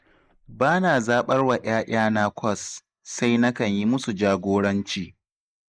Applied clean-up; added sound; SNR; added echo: neural mask model Resemble Enhance denoiser.